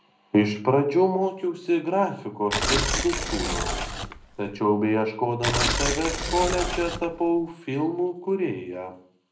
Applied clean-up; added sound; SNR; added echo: none; Tearing; 2 dB; reverberation time 0.4 s.